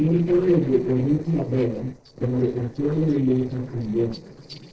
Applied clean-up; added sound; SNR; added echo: neural separator model SepFormer DNS4.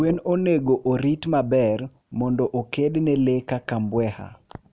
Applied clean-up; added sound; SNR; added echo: none; none; none; none.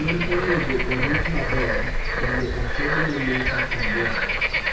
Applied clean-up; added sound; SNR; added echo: none; Bird / Frog; -4 dB; reverberation time 0.5 s.